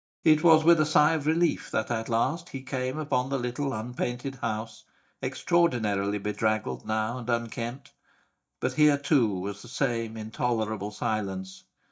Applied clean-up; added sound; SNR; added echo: neural mask model DeepFilterNet 3.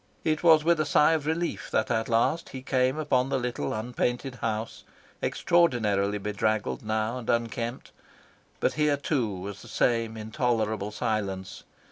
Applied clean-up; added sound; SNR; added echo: none; none; none; none.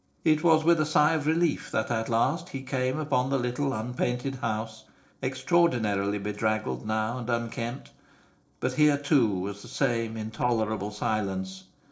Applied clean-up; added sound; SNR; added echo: neural separator model SepFormer DNS4.